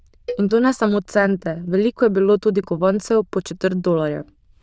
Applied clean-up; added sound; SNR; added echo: neural diffusion model UNIVERSE++.